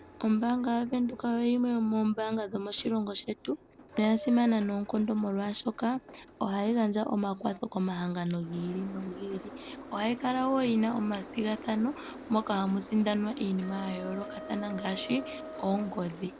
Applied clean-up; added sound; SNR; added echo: none; Wind instrument, woodwind instrument + Boat, Water vehicle; 15 dB; none.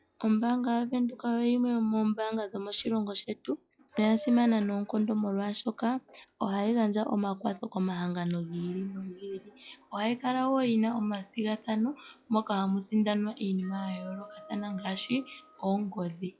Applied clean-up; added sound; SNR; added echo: classical method log-MMSE.